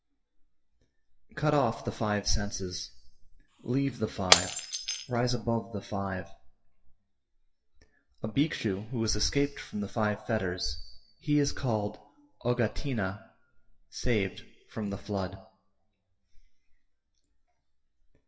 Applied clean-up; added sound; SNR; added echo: classical method WPE with log-MMSE.